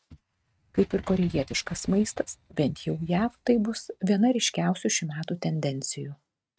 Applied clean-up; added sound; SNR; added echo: neural mask model RNNoise.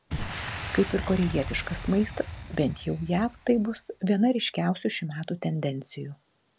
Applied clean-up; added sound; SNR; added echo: none; Boom; 11 dB; none.